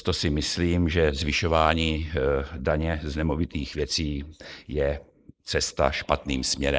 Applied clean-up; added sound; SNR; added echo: neural mask model Resemble Enhance denoiser.